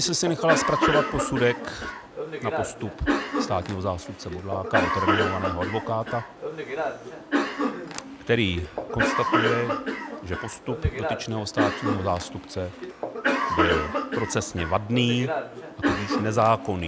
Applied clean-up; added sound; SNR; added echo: none; Cough; 0 dB; none.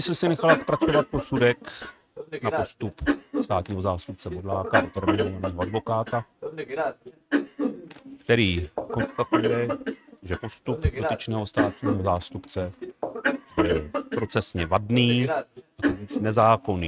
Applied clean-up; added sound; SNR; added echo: neural mask model RNNoise.